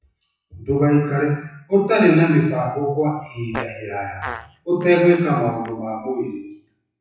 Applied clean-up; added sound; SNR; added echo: classical method WPE with log-MMSE.